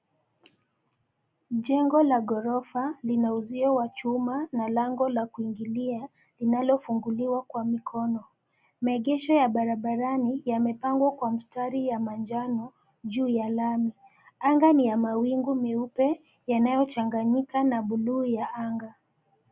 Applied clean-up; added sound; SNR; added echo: none; none; none; none.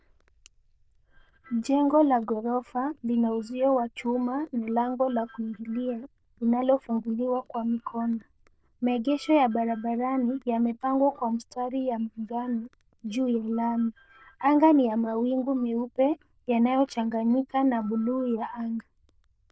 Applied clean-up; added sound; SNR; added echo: neural diffusion model UNIVERSE++.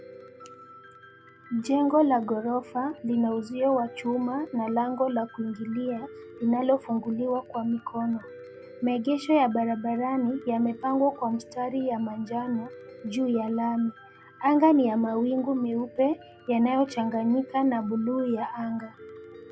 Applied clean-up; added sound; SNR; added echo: none; Piano; 20 dB; none.